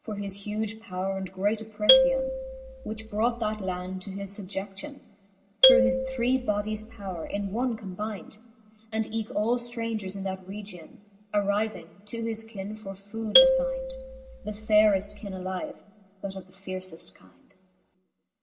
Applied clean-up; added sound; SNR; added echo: none; Marimba, xylophone; -4 dB; reverberation time 1.3 s.